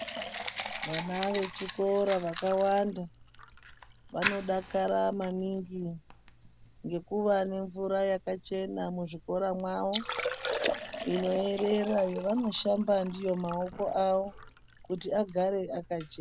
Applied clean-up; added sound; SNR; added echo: none; Liquid + Fire; 10 dB; none.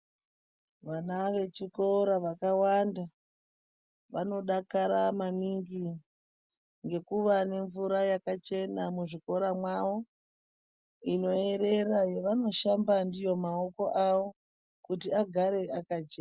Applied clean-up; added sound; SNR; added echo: none; none; none; none.